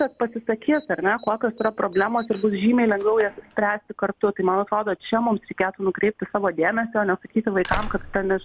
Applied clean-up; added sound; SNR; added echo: none; Slam; 17 dB; none.